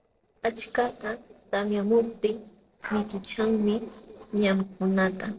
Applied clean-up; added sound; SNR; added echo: neural separator model SepFormer DNS4.